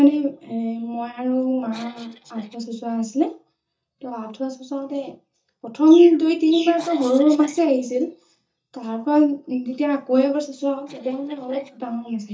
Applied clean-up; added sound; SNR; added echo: neural mask model DeepFilterNet 3.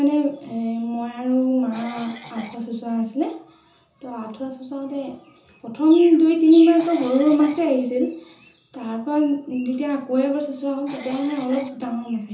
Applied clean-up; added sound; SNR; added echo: none; Cough; 18 dB; reverberation time 0.6 s.